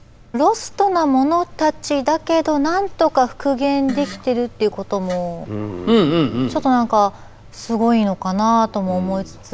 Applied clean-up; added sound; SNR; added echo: none; Fart; 19 dB; none.